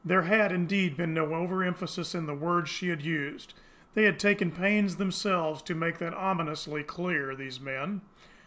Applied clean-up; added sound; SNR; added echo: none; none; none; none.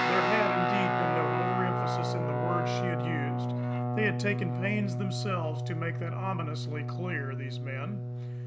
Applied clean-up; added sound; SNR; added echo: none; Guitar; -4 dB; none.